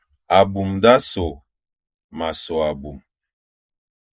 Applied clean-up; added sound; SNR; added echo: neural mask model Resemble Enhance denoiser.